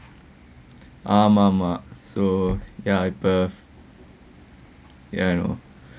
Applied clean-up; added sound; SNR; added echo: none; none; none; none.